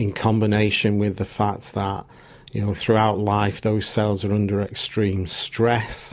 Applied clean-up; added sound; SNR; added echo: none; none; none; none.